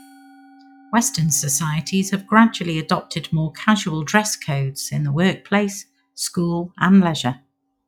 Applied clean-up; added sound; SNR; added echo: classical method log-MMSE.